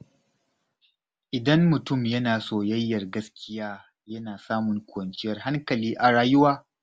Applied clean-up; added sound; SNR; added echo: none; none; none; none.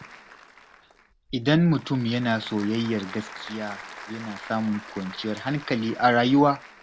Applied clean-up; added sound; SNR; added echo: none; Applause / Crowd; 17 dB; none.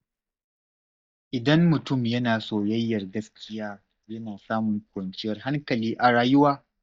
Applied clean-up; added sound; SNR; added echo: neural mask model DeepFilterNet 3.